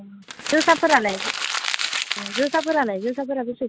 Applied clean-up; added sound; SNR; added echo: none; Crumpling, crinkling; 5 dB; none.